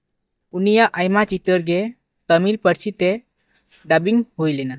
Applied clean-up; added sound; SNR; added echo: neural mask model DeepFilterNet 3.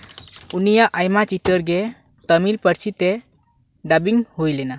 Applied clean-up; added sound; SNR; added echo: none; none; none; none.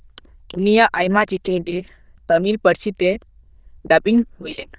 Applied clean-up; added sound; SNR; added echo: neural diffusion model UNIVERSE++.